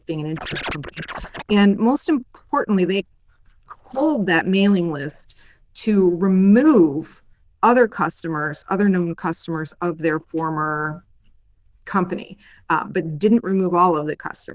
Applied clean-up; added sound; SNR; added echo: neural diffusion model UNIVERSE++.